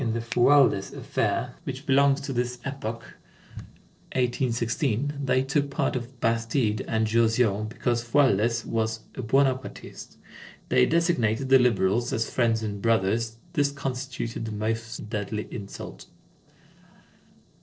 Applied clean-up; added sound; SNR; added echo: neural separator model SepFormer DNS4.